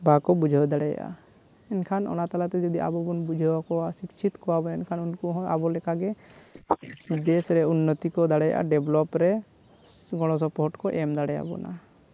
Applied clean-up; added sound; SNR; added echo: neural mask model Resemble Enhance denoiser.